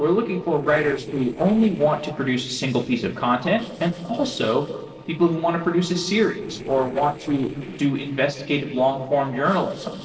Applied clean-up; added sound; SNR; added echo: neural separator model SepFormer DNS4.